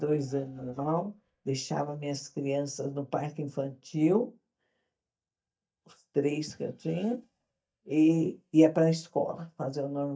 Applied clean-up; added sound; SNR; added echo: neural mask model DeepFilterNet 3.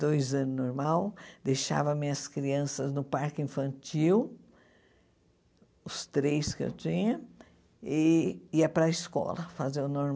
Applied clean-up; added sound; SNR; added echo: none; none; none; none.